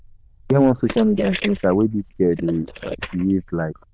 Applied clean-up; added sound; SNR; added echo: neural diffusion model UNIVERSE++.